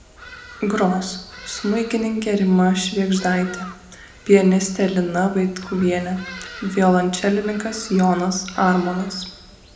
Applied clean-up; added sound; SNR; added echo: none; Bird vocalization, bird call, bird song; 19 dB; reverberation time 0.8 s.